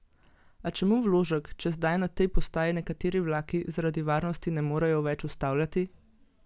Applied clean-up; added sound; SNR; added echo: none; none; none; none.